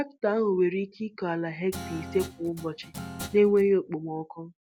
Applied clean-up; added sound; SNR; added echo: none; Guitar; 13 dB; none.